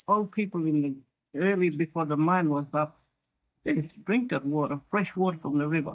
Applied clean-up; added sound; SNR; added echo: neural mask model DeepFilterNet 3.